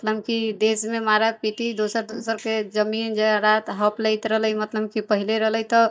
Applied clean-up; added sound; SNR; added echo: neural mask model DeepFilterNet 3.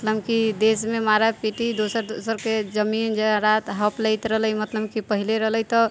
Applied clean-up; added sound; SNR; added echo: none; none; none; none.